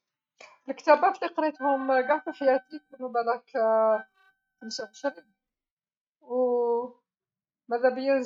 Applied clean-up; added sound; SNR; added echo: neural mask model RNNoise.